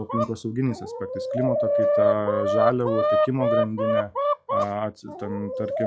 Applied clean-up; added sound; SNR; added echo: classical method log-MMSE.